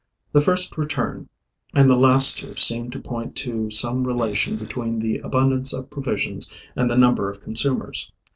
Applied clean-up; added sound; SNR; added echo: neural separator model SepFormer DNS4.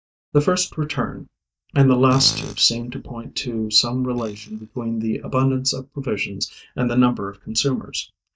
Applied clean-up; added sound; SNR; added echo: neural mask model DeepFilterNet 3.